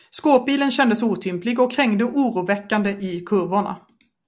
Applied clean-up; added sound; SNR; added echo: none; none; none; none.